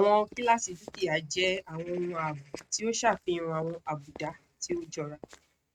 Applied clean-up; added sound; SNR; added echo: neural mask model RNNoise.